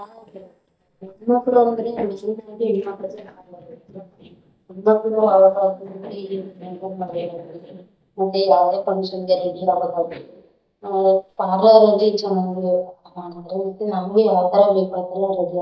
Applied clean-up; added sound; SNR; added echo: neural mask model DeepFilterNet 3.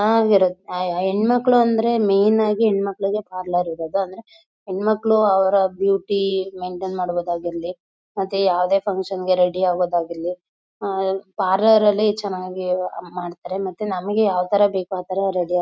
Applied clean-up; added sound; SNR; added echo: none; none; none; none.